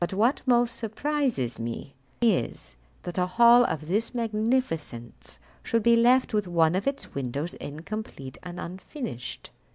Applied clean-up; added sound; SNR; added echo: none; none; none; none.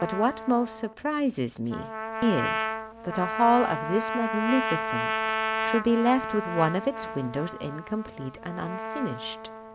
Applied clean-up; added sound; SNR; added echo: none; Trumpet; 4 dB; none.